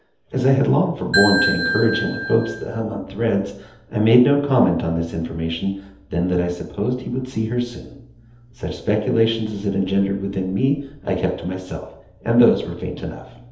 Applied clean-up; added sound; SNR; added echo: none; Ringtone / Bell; 2 dB; reverberation time 0.8 s.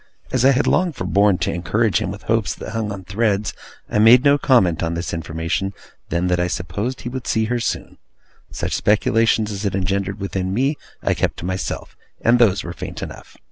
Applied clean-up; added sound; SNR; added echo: none; none; none; none.